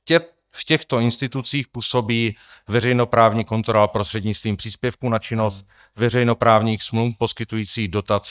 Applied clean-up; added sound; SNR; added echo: neural mask model DeepFilterNet 3.